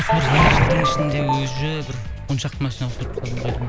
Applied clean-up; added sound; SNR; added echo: none; Waves, surf + Ringtone; -1 dB; none.